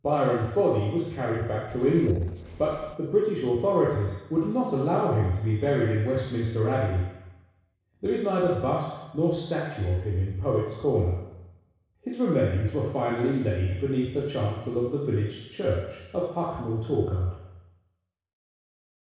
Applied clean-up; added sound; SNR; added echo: neural separator model SepFormer DNS4.